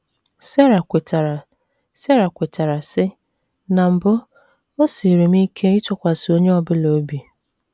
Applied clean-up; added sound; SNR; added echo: none; none; none; none.